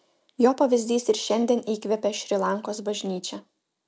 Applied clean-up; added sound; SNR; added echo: none; none; none; none.